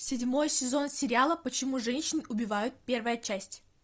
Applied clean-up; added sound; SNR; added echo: none; none; none; none.